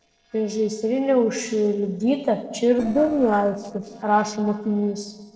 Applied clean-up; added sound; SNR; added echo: neural separator model SepFormer DNS4.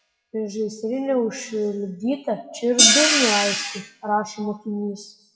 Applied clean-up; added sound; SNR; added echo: classical method WPE with log-MMSE.